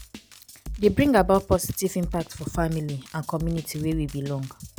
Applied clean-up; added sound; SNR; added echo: none; Drum kit; 13 dB; none.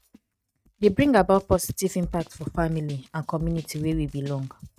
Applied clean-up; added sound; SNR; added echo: neural mask model RNNoise.